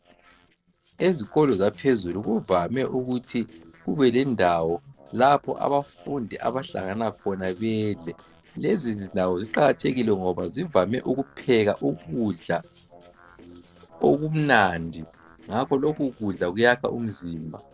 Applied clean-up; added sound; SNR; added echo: neural separator model SepFormer DNS4.